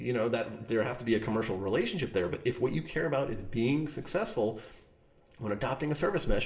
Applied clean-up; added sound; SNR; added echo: none; none; none; reverberation time 0.4 s.